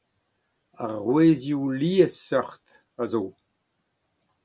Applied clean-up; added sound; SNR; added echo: none; none; none; none.